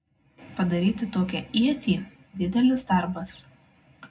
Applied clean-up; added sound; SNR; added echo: none; none; none; reverberation time 0.3 s.